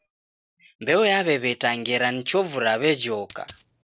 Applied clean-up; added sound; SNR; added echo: neural separator model SepFormer DNS4.